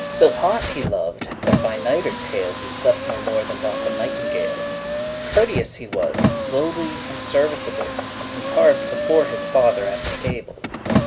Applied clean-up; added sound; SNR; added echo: none; Car; 3 dB; none.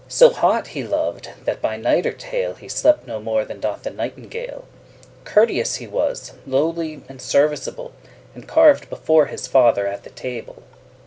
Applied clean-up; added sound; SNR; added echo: none; none; none; none.